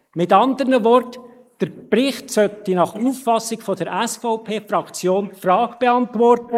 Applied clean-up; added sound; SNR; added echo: neural mask model Resemble Enhance denoiser.